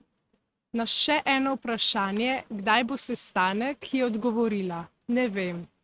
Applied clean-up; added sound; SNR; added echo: neural mask model RNNoise.